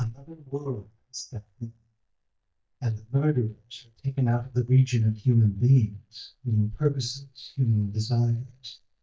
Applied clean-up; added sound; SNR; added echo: neural mask model DeepFilterNet 3.